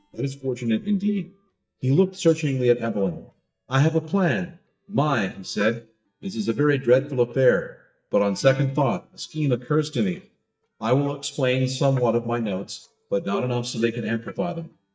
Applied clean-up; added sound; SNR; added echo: neural mask model DeepFilterNet 3.